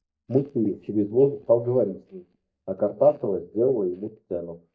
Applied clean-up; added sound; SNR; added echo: neural mask model DeepFilterNet 3.